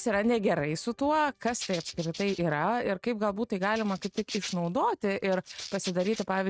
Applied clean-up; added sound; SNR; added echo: neural mask model RNNoise.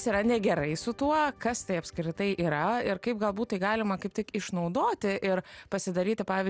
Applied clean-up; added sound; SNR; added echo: none; none; none; none.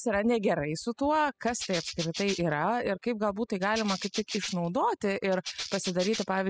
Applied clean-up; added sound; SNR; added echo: classical method spectral subtraction.